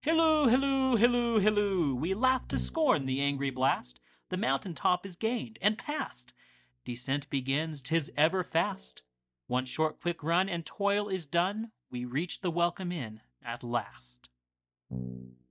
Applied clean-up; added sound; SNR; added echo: neural mask model DeepFilterNet 3.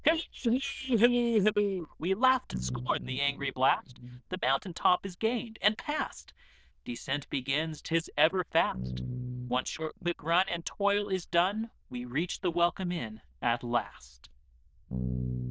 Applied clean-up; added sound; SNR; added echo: neural diffusion model UNIVERSE++.